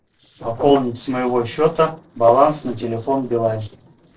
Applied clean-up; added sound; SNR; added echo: neural separator model SepFormer DNS4.